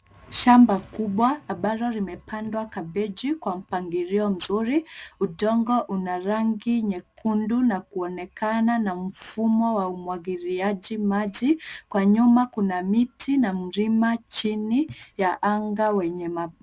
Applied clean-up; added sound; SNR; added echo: none; none; none; none.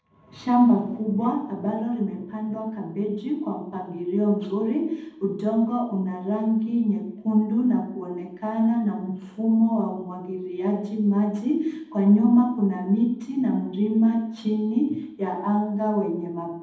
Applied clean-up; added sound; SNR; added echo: none; none; none; reverberation time 0.8 s.